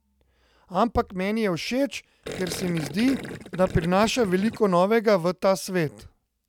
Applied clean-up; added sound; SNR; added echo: none; Gurgling; 12 dB; none.